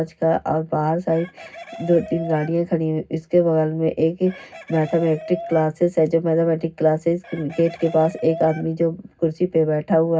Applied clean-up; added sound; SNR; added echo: none; Chicken, rooster; 18 dB; reverberation time 0.4 s.